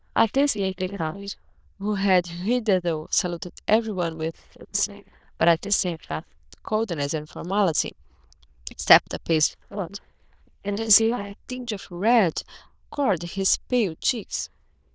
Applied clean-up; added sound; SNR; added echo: neural diffusion model UNIVERSE++.